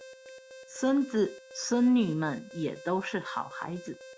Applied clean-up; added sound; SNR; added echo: none; Alarm; 19 dB; none.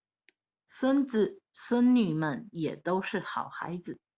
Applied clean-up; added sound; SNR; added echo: none; none; none; none.